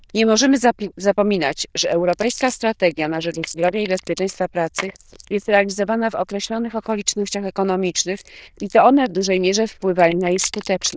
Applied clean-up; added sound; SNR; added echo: neural diffusion model UNIVERSE++.